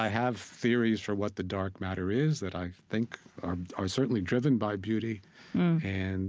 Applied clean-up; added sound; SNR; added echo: none; none; none; none.